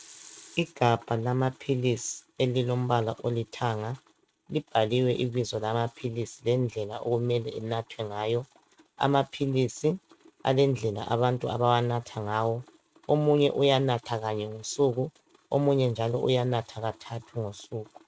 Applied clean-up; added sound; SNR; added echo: neural mask model RNNoise.